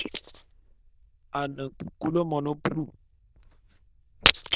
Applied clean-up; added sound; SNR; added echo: neural diffusion model UNIVERSE++.